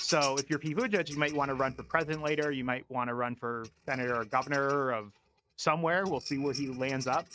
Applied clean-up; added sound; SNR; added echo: neural mask model RNNoise.